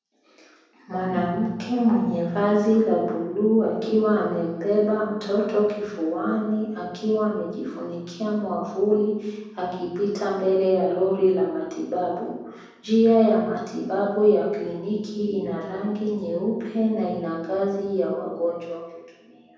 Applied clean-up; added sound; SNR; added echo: none; Organ; 15 dB; reverberation time 1.1 s.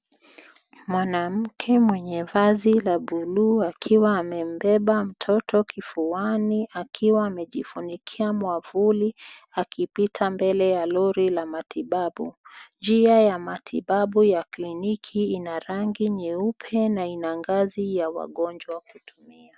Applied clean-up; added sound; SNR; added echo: none; none; none; none.